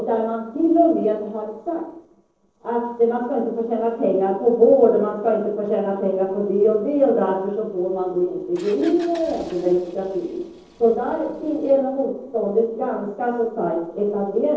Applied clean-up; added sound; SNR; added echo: neural separator model SepFormer DNS4.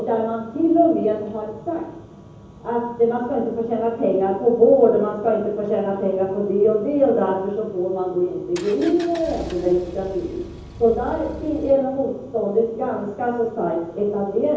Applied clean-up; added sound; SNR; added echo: none; Engine; 17 dB; reverberation time 0.9 s.